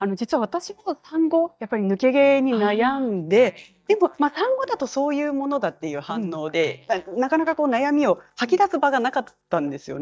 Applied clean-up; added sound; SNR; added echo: neural mask model DeepFilterNet 3.